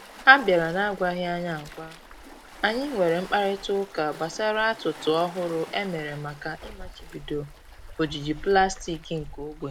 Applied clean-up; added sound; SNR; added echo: none; Waves, surf; 17 dB; none.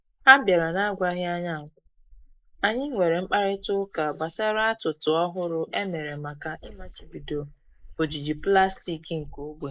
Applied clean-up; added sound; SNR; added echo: neural mask model Resemble Enhance denoiser.